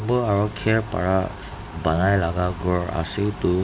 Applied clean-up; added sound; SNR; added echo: none; none; none; none.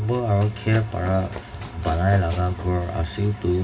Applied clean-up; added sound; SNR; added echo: none; Run; 18 dB; reverberation time 0.4 s.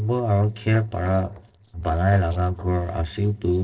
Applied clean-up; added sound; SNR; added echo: neural separator model SepFormer DNS4.